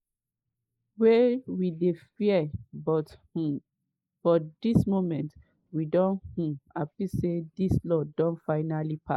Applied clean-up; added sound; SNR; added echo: neural mask model Resemble Enhance denoiser.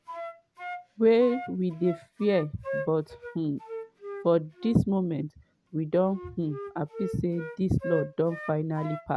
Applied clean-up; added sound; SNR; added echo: none; Wind instrument, woodwind instrument; 12 dB; none.